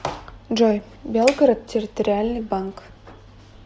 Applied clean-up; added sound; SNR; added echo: none; none; none; none.